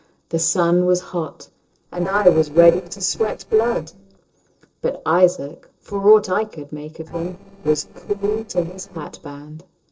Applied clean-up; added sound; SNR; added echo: neural separator model SepFormer DNS4.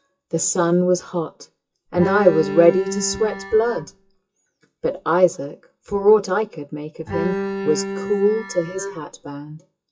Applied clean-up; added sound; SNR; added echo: classical method WPE with log-MMSE.